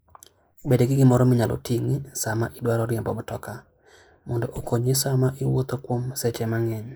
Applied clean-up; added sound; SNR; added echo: neural mask model Resemble Enhance denoiser.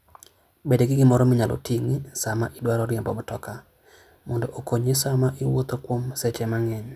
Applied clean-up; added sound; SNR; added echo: none; none; none; none.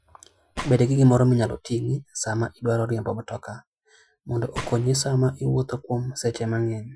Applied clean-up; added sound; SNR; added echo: classical method Wiener filter.